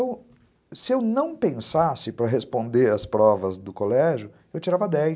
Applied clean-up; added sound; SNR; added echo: none; none; none; none.